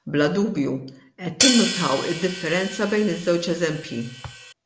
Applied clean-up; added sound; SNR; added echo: none; Hi-hat; 4 dB; none.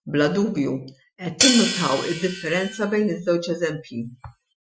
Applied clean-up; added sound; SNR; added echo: classical method Wiener filter.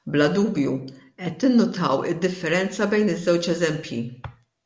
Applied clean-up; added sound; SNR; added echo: none; none; none; none.